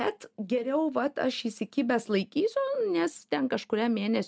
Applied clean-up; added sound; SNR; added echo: none; none; none; none.